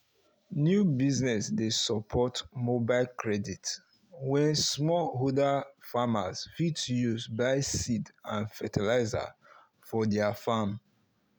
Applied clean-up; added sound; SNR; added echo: none; none; none; none.